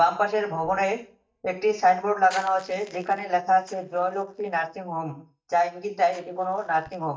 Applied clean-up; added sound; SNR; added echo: neural mask model DeepFilterNet 3.